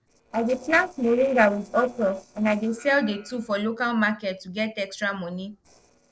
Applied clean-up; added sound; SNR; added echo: neural separator model SepFormer DNS4.